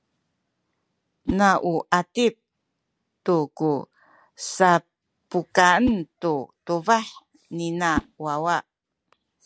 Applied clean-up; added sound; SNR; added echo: none; Whoosh, swoosh, swish; 13 dB; none.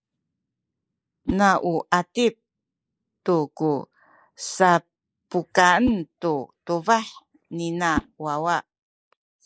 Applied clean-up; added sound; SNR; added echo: neural mask model Resemble Enhance denoiser.